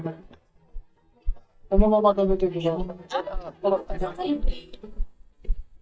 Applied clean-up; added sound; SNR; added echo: neural mask model DeepFilterNet 3.